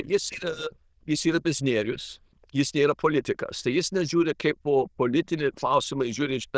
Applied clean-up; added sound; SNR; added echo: neural diffusion model UNIVERSE++.